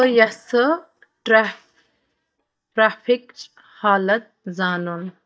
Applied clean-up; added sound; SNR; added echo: neural mask model DeepFilterNet 3.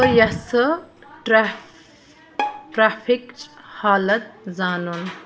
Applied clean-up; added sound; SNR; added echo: none; Bowed string instrument; 11 dB; reverberation time 0.6 s.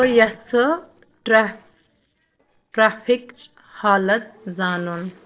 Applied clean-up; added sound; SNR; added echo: neural separator model SepFormer DNS4.